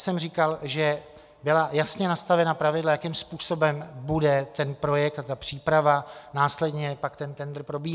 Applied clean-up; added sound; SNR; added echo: none; none; none; none.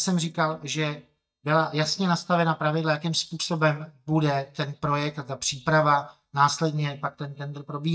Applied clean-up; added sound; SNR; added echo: neural mask model DeepFilterNet 3.